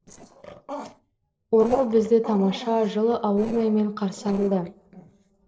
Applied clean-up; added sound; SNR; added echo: neural separator model SepFormer DNS4.